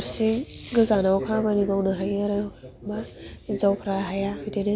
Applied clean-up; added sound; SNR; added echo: none; none; none; none.